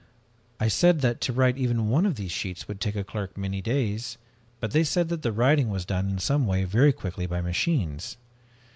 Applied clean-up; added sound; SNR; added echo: none; none; none; none.